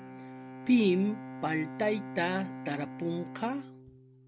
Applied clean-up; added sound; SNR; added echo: none; Bowed string instrument; 11 dB; none.